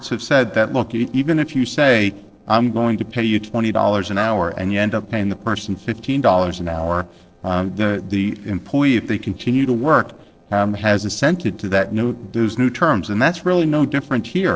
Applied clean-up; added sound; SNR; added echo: neural separator model SepFormer DNS4.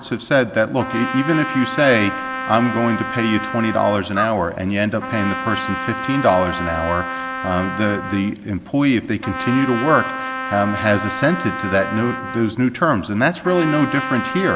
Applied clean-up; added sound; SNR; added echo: none; Trumpet; 8 dB; none.